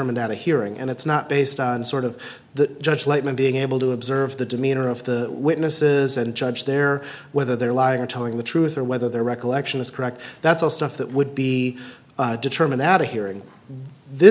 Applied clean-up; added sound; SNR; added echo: none; none; none; none.